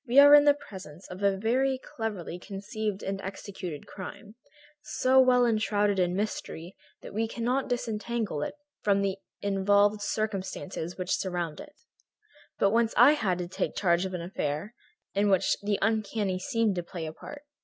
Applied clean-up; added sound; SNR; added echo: none; none; none; none.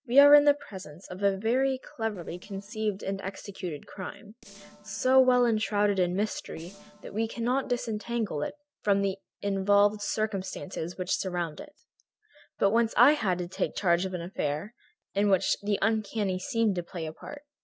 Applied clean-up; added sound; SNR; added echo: neural separator model SepFormer DNS4.